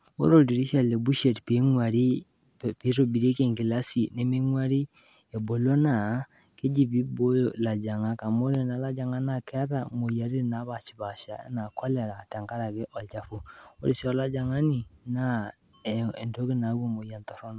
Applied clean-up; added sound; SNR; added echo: none; none; none; none.